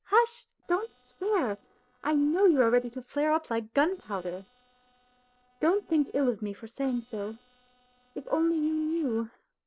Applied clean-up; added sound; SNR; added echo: neural separator model SepFormer DNS4.